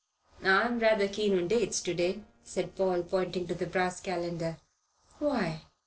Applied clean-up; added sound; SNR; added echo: neural separator model SepFormer DNS4.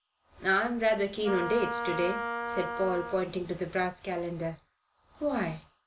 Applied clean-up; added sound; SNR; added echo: none; Wind instrument, woodwind instrument; 4 dB; none.